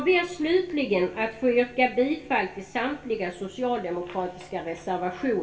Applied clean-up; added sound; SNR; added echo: none; none; none; reverberation time 0.3 s.